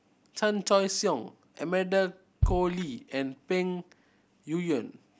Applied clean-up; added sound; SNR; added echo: none; Bass drum; 4 dB; none.